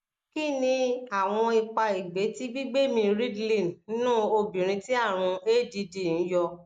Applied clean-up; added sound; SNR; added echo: neural mask model Resemble Enhance denoiser.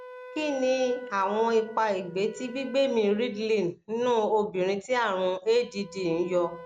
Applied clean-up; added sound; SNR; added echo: none; Wind instrument, woodwind instrument; 19 dB; none.